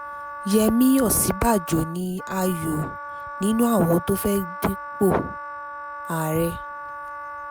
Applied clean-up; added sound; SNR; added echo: none; Wind instrument, woodwind instrument; 11 dB; none.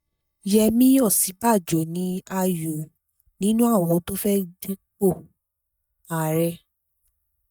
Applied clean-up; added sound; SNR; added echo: neural mask model DeepFilterNet 3.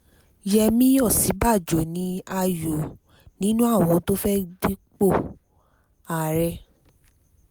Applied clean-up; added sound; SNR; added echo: none; none; none; none.